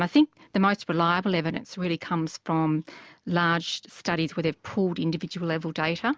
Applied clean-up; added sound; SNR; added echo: none; none; none; none.